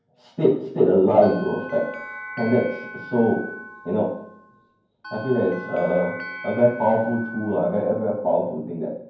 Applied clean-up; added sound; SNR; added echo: none; Bell; 15 dB; reverberation time 0.9 s.